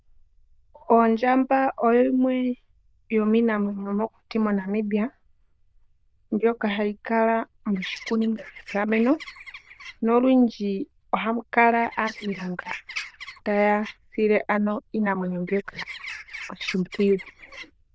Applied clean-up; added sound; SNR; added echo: neural diffusion model UNIVERSE++.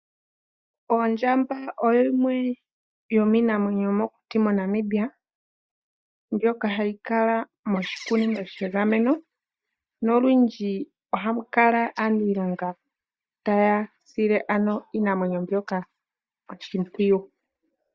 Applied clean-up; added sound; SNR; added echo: neural mask model DeepFilterNet 3.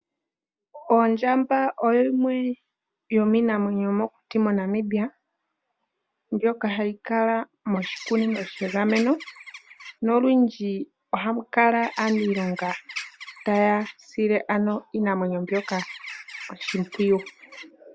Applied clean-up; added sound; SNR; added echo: none; Bird; 14 dB; none.